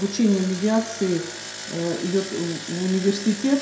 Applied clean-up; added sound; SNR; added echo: none; Engine; 12 dB; reverberation time 0.7 s.